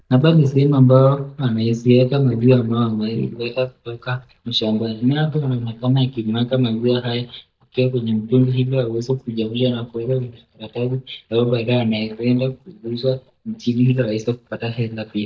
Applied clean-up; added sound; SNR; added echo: neural mask model DeepFilterNet 3.